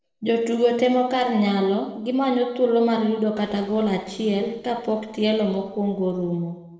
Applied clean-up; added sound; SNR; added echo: neural separator model SepFormer DNS4.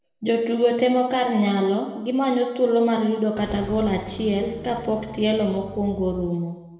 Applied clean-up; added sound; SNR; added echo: none; Car; 15 dB; reverberation time 1.0 s.